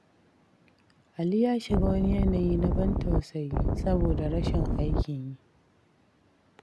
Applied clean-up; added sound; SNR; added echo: none; Wind; -4 dB; none.